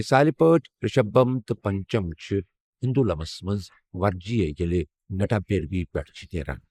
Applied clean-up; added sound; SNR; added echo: neural mask model Resemble Enhance denoiser.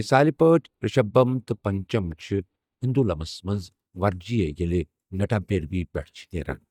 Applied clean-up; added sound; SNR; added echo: neural mask model DeepFilterNet 3.